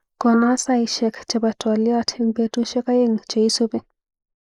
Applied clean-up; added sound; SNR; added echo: neural mask model Resemble Enhance denoiser.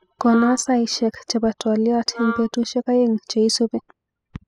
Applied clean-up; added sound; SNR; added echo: classical method spectral subtraction.